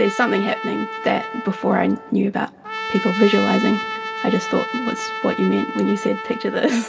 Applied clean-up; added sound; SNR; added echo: none; Trumpet; 8 dB; reverberation time 1.9 s.